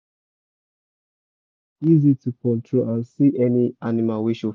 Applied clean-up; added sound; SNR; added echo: none; none; none; none.